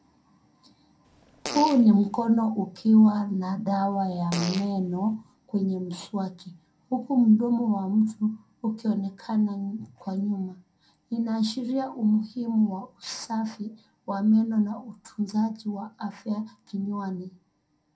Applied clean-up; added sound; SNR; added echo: none; Fart; 12 dB; reverberation time 0.2 s.